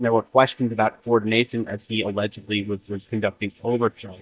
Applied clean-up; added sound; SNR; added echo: neural mask model DeepFilterNet 3.